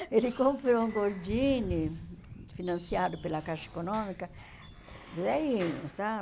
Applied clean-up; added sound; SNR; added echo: none; Thunder + Squeak / Wood; 14 dB; none.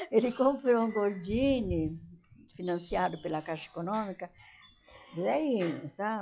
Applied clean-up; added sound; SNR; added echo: classical method log-MMSE.